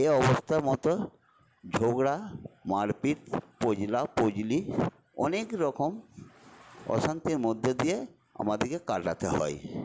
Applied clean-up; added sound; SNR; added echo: none; none; none; none.